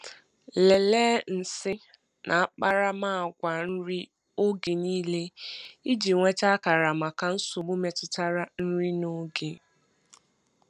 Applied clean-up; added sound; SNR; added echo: none; none; none; none.